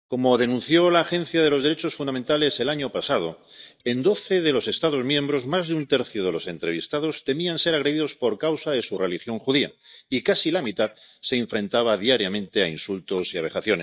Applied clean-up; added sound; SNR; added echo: neural mask model DeepFilterNet 3.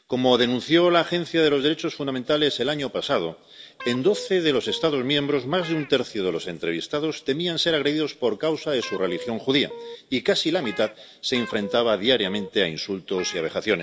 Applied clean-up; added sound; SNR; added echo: none; Guitar; 16 dB; reverberation time 0.6 s.